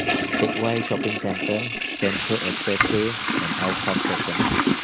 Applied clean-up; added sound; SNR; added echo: none; Toilet flush / Water tap, faucet; -4 dB; none.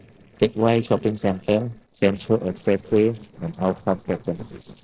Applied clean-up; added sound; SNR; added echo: neural separator model SepFormer DNS4.